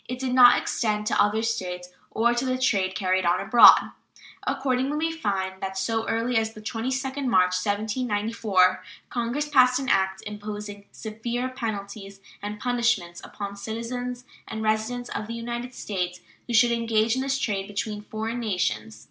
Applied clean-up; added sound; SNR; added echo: none; none; none; none.